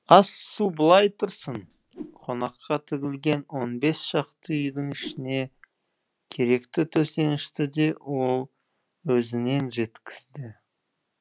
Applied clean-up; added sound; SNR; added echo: none; Whoosh, swoosh, swish; 20 dB; none.